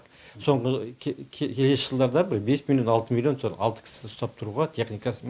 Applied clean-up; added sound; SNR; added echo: none; none; none; none.